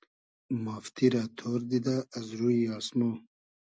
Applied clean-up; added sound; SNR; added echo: none; none; none; none.